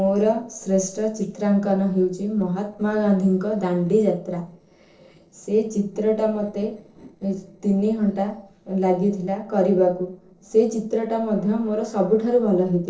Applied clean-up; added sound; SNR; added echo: neural separator model SepFormer DNS4.